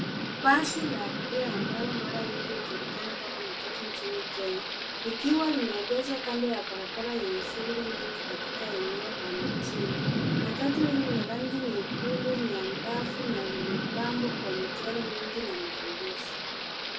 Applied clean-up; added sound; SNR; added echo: none; Thunder / Rain; 1 dB; reverberation time 0.3 s.